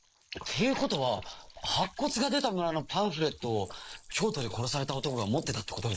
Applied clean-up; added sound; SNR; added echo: neural mask model Resemble Enhance denoiser.